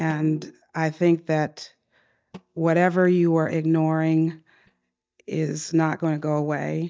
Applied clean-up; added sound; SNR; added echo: neural mask model DeepFilterNet 3.